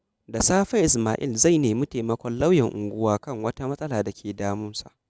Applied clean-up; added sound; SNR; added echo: none; none; none; none.